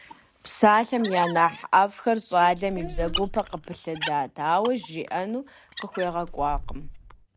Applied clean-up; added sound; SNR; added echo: none; Bird + Squeak; 12 dB; none.